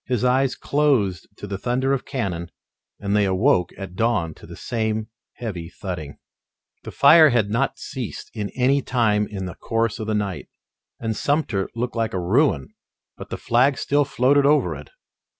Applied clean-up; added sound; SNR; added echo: none; none; none; none.